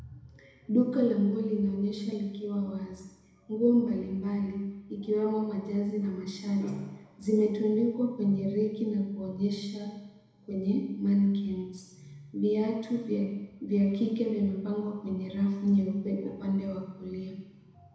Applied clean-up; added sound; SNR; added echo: none; none; none; reverberation time 1.0 s.